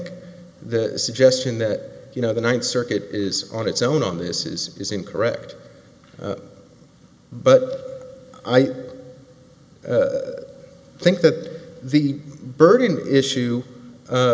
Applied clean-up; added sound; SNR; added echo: none; none; none; none.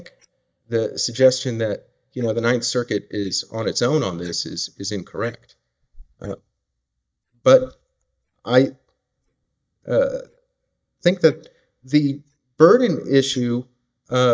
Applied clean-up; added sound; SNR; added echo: neural mask model DeepFilterNet 3.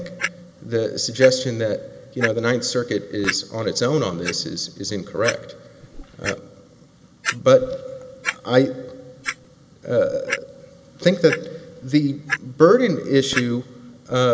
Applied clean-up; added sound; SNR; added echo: none; Clock; 12 dB; none.